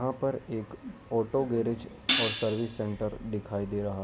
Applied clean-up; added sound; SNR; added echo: none; Hi-hat; 3 dB; none.